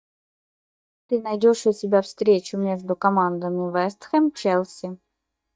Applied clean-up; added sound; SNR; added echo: neural mask model DeepFilterNet 3.